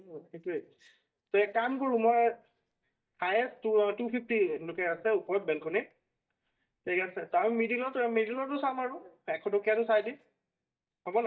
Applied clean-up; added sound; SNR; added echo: neural mask model DeepFilterNet 3.